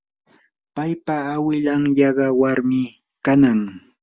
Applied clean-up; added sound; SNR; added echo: none; none; none; none.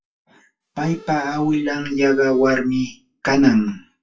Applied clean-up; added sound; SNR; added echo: classical method WPE with log-MMSE.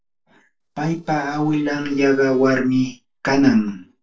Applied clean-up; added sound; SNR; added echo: neural separator model SepFormer DNS4.